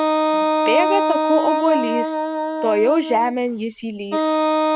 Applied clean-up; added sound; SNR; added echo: none; Wind instrument, woodwind instrument; -1 dB; none.